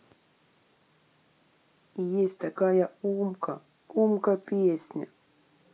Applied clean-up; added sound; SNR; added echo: none; none; none; none.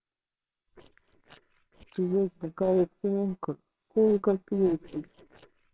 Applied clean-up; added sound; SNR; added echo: neural separator model SepFormer WHAMR!.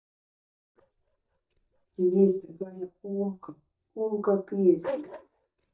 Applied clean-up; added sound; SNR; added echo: neural mask model DeepFilterNet 3.